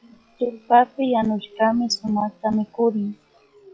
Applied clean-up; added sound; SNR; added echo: classical method log-MMSE.